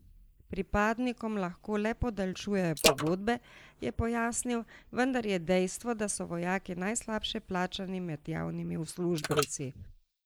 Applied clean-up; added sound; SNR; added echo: neural mask model Resemble Enhance denoiser.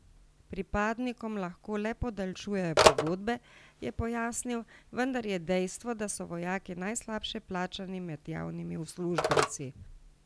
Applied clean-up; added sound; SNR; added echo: none; Telephone; 1 dB; none.